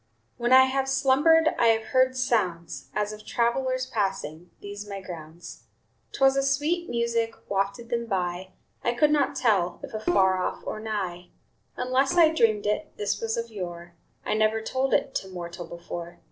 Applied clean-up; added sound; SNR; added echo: neural separator model SepFormer DNS4.